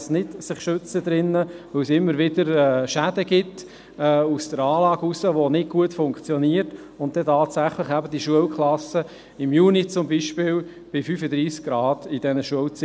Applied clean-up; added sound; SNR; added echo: none; none; none; none.